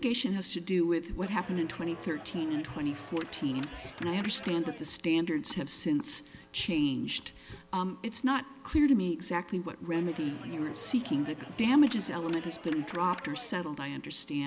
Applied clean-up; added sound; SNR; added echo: none; Clapping; 15 dB; none.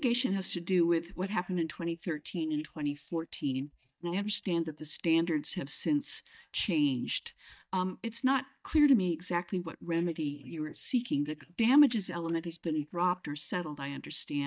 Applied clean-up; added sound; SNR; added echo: neural mask model DeepFilterNet 3.